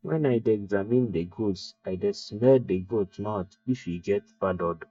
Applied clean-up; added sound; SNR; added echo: neural mask model DeepFilterNet 3.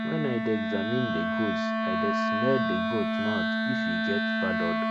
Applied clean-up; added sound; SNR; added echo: none; Wind instrument, woodwind instrument; -5 dB; none.